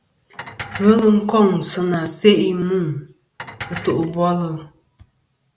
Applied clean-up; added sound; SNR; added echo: none; Dishes, pots, and pans; 15 dB; none.